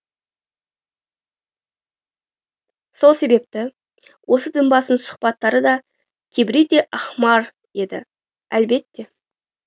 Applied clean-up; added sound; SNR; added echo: none; none; none; none.